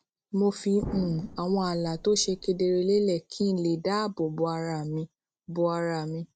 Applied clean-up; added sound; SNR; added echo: none; Explosion; 14 dB; none.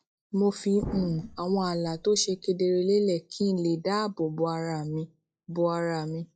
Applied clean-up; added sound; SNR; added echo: classical method log-MMSE.